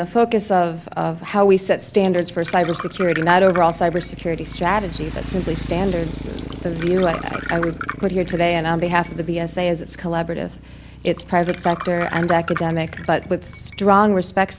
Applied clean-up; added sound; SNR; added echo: none; Motorcycle + Glass; 12 dB; none.